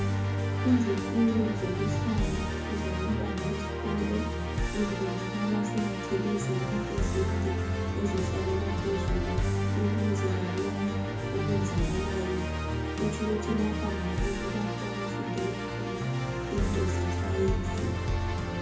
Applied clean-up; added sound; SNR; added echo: none; Musical instrument; -2 dB; reverberation time 0.6 s.